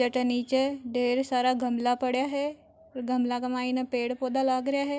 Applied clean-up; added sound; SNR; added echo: none; none; none; none.